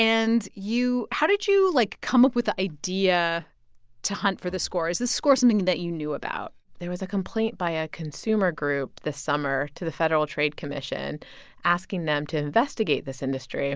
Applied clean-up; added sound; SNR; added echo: none; none; none; none.